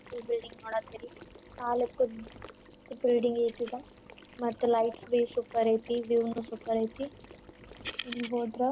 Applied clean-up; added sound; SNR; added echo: none; Water / Liquid; 19 dB; none.